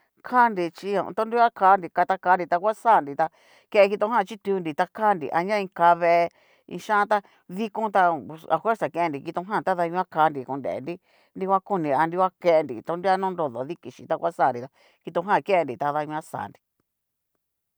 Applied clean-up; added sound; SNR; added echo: none; none; none; none.